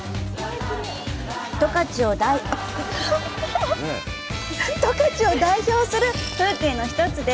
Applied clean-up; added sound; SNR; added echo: none; Coin (dropping) / Glass; 18 dB; none.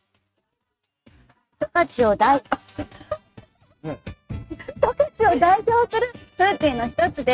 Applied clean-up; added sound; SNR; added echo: neural mask model RNNoise.